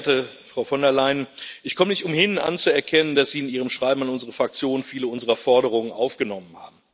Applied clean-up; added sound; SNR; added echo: none; none; none; none.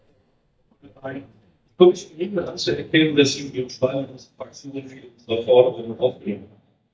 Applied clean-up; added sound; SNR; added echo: neural mask model DeepFilterNet 3.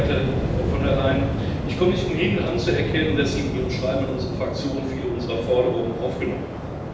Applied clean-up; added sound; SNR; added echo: none; Waves, surf; 1 dB; reverberation time 0.9 s.